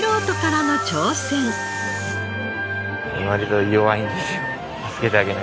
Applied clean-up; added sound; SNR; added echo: none; Wind instrument, woodwind instrument; 10 dB; none.